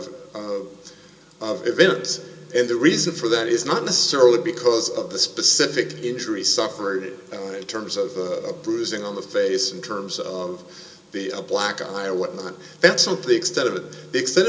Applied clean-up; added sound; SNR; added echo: none; none; none; reverberation time 0.2 s.